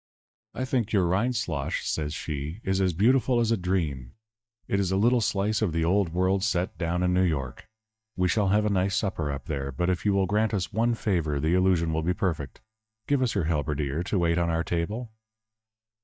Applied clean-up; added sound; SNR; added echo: neural mask model DeepFilterNet 3.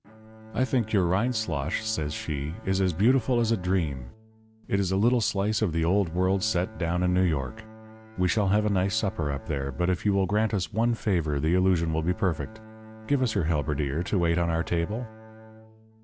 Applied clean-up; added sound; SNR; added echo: none; Bowed string instrument; 20 dB; none.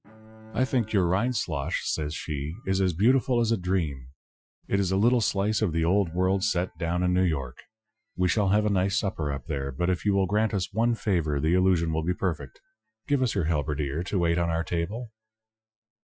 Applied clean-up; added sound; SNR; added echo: classical method Wiener filter.